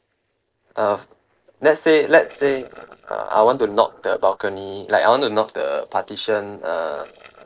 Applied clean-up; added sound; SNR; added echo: neural separator model SepFormer DNS4.